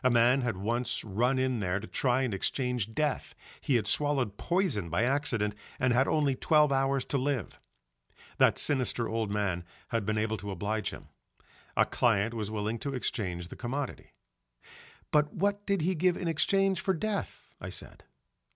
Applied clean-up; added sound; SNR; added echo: none; none; none; none.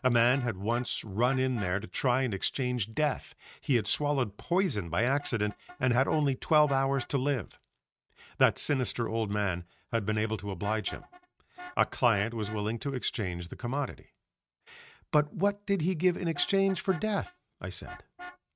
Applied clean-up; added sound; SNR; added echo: neural mask model RNNoise.